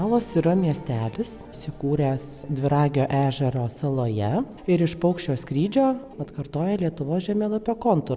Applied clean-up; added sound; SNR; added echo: none; none; none; none.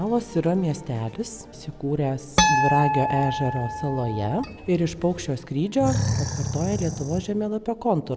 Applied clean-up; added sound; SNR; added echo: none; Harp + Animal; 1 dB; none.